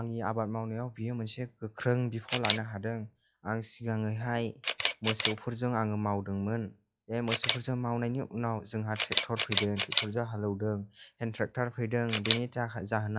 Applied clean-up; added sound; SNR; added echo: classical method log-MMSE.